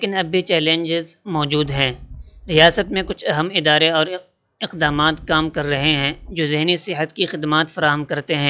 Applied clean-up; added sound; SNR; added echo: classical method log-MMSE.